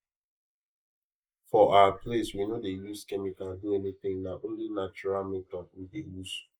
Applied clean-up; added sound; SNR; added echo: neural mask model Resemble Enhance denoiser.